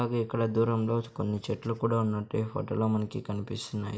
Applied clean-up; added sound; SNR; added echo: none; none; none; none.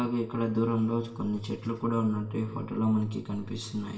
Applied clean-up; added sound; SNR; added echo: none; none; none; reverberation time 0.9 s.